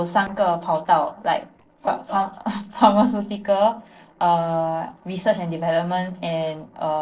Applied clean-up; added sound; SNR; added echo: neural separator model SepFormer DNS4.